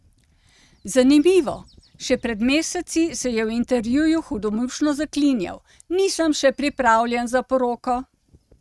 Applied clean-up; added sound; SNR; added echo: neural mask model RNNoise.